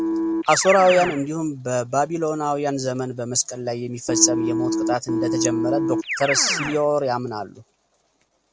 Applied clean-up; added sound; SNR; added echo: none; Keyboard (musical); 4 dB; none.